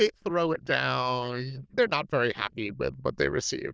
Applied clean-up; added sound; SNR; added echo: neural diffusion model UNIVERSE++.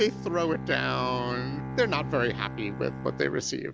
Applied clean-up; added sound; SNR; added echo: none; Bowed string instrument; 7 dB; none.